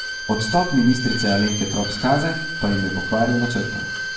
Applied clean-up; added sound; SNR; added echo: none; Bowed string instrument; 6 dB; reverberation time 0.7 s.